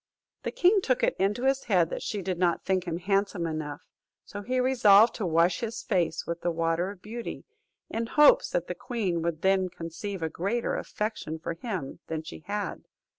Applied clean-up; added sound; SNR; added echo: none; none; none; none.